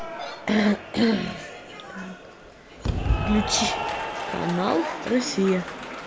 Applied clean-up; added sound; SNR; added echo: none; Applause / Cheering; 4 dB; none.